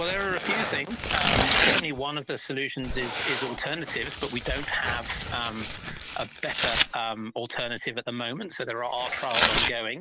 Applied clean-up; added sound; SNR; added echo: none; Tearing; -2 dB; none.